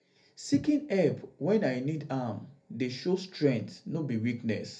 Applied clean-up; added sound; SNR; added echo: none; none; none; reverberation time 0.3 s.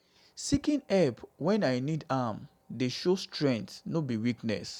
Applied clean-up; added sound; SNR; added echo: none; none; none; none.